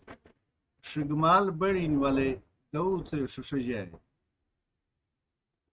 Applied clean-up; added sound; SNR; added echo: neural mask model RNNoise.